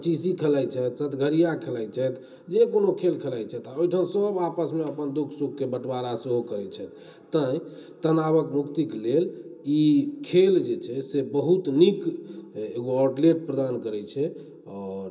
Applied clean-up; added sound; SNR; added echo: none; none; none; reverberation time 0.2 s.